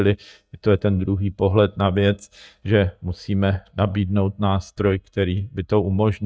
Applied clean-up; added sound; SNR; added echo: neural mask model DeepFilterNet 3.